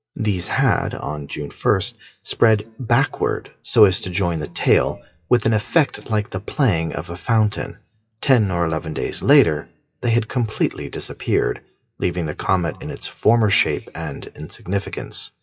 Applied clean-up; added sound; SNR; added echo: classical method WPE with log-MMSE.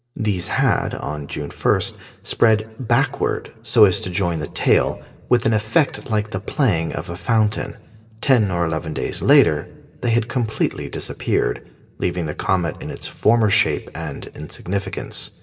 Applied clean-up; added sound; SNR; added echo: neural separator model SepFormer DNS4.